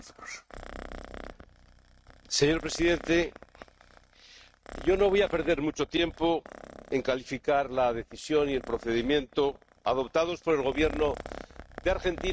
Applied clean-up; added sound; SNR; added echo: neural mask model RNNoise.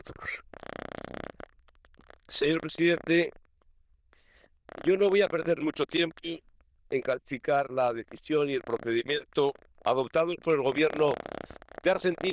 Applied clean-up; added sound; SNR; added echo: neural diffusion model UNIVERSE++.